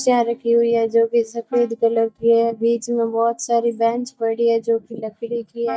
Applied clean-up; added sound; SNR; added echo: neural mask model DeepFilterNet 3.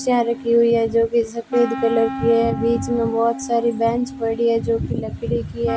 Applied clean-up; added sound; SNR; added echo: none; Wind instrument, woodwind instrument; 12 dB; none.